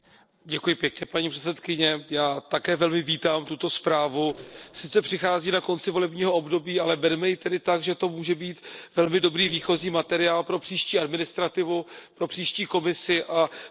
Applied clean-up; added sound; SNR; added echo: neural separator model SepFormer DNS4.